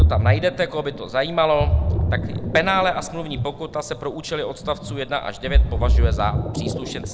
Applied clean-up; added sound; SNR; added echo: none; Ocean; -2 dB; none.